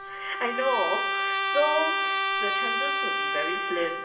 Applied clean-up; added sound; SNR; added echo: none; Trumpet; -3 dB; reverberation time 0.7 s.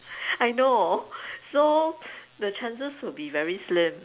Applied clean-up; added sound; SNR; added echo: none; none; none; none.